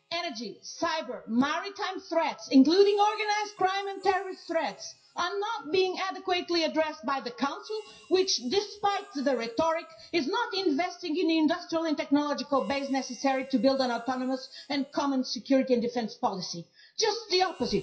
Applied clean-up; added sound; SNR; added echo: classical method WPE with log-MMSE.